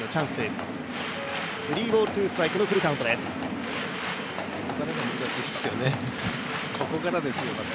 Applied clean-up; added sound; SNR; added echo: none; Subway, metro, underground; 17 dB; none.